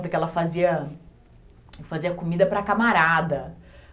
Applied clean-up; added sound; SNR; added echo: none; none; none; none.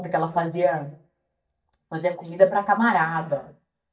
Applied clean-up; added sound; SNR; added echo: neural mask model DeepFilterNet 3.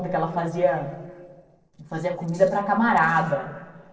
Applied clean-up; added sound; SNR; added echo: neural separator model SepFormer DNS4.